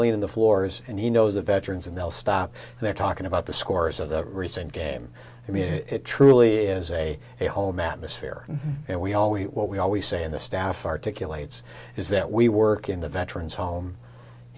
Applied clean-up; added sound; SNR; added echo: none; none; none; none.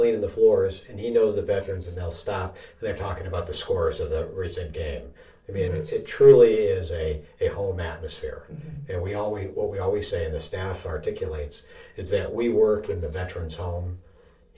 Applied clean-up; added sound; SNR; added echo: neural separator model SepFormer DNS4.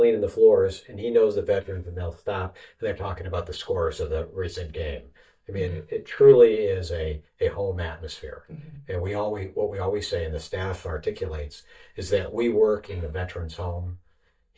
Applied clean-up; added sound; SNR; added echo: neural mask model DeepFilterNet 3.